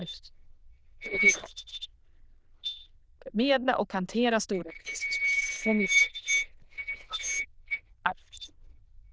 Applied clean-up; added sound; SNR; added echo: neural diffusion model UNIVERSE++.